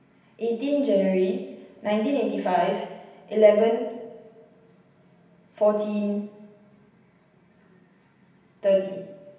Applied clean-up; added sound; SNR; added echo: none; none; none; reverberation time 0.9 s.